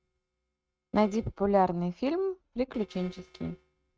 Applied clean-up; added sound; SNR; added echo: neural mask model RNNoise.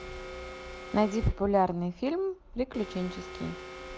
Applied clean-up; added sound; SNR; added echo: none; Alarm; 13 dB; none.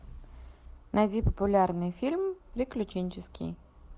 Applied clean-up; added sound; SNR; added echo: none; none; none; none.